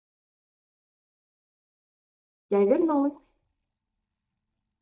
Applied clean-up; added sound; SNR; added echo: neural mask model DeepFilterNet 3.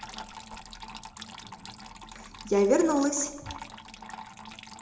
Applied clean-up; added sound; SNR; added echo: none; Trickle, dribble / Water tap, faucet; 13 dB; reverberation time 0.8 s.